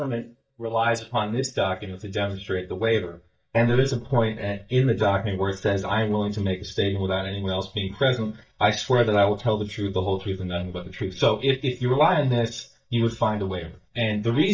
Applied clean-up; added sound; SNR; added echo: neural mask model DeepFilterNet 3.